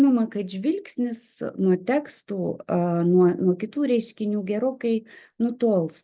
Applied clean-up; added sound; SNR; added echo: none; none; none; none.